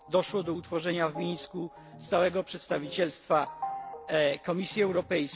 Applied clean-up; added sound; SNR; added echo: none; Organ; 14 dB; none.